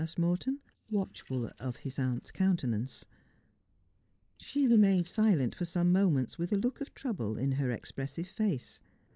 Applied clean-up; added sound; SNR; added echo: neural mask model Resemble Enhance denoiser.